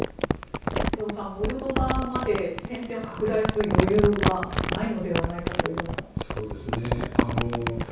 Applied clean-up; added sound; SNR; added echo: none; Crumpling, crinkling; -1 dB; reverberation time 0.6 s.